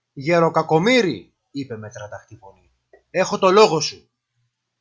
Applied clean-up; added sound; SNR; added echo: none; none; none; none.